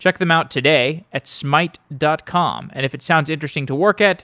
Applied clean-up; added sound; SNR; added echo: none; none; none; none.